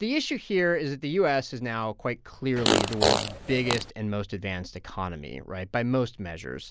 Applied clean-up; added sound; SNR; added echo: none; Fart; -3 dB; none.